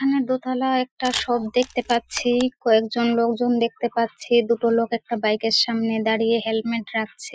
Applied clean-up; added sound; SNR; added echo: classical method Wiener filter.